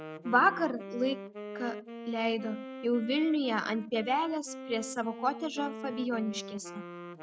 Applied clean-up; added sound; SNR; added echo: none; Wind instrument, woodwind instrument; 11 dB; none.